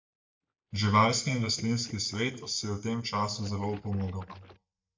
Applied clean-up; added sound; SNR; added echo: neural mask model DeepFilterNet 3.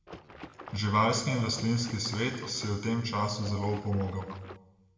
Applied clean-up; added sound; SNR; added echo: none; Water / Splash, splatter; 15 dB; reverberation time 1.2 s.